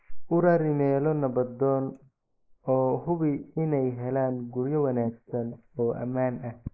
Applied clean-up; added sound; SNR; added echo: neural mask model Resemble Enhance denoiser.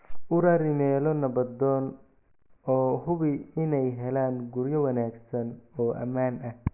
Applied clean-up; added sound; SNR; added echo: none; none; none; none.